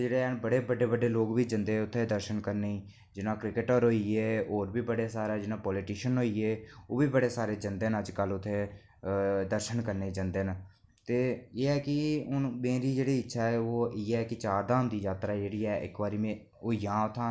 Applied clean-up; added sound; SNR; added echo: none; none; none; none.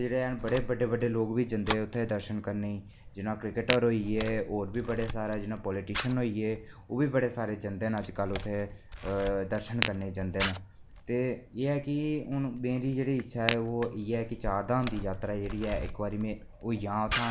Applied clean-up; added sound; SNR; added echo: none; Tap / Glass + Camera; 6 dB; none.